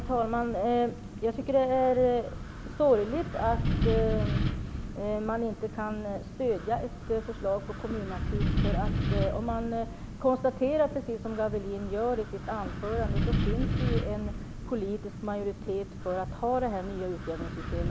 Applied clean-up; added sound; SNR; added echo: none; Wind; 2 dB; none.